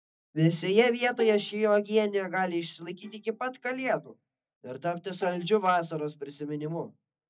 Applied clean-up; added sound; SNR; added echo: neural mask model DeepFilterNet 3.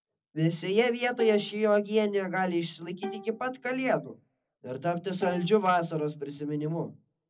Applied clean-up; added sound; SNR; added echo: none; Bowed string instrument; 15 dB; reverberation time 0.4 s.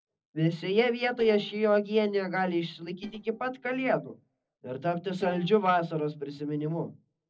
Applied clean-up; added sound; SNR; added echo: neural separator model SepFormer DNS4.